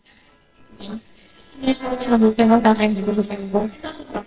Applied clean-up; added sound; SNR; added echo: neural separator model SepFormer WHAMR!.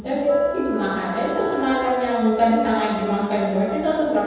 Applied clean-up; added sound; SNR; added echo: none; Wind instrument, woodwind instrument; 12 dB; reverberation time 1.2 s.